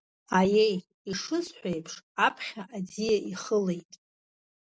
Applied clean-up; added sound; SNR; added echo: none; none; none; none.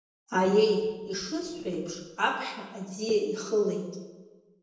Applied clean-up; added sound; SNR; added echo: neural separator model SepFormer DNS4.